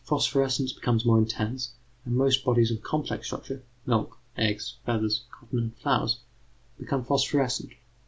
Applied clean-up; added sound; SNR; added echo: none; none; none; none.